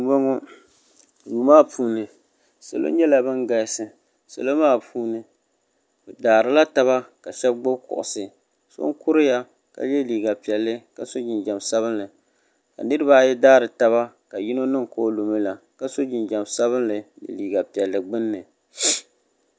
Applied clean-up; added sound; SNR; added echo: none; none; none; none.